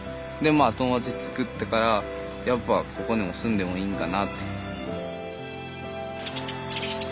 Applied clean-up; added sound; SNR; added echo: none; none; none; none.